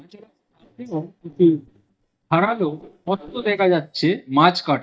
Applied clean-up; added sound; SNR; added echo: neural mask model DeepFilterNet 3.